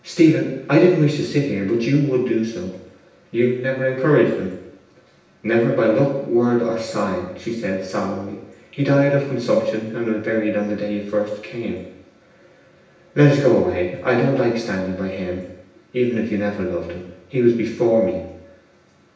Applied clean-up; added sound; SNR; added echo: none; none; none; reverberation time 0.9 s.